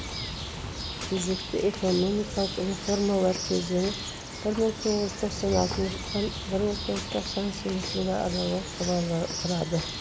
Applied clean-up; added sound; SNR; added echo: none; Bird; 6 dB; none.